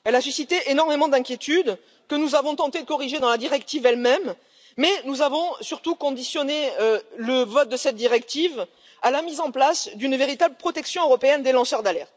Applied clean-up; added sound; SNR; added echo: none; none; none; none.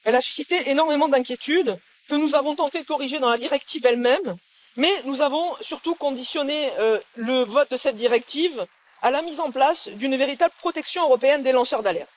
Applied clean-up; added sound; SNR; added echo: neural mask model Resemble Enhance denoiser.